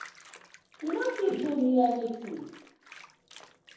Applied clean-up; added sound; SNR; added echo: none; Bathtub (filling or washing); 19 dB; reverberation time 2.0 s.